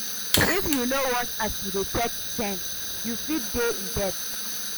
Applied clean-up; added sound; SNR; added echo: none; Fire; -1 dB; none.